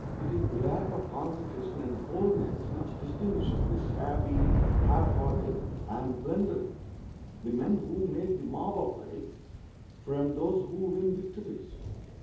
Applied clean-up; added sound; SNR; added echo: none; Thunder / Rain; 0 dB; reverberation time 0.7 s.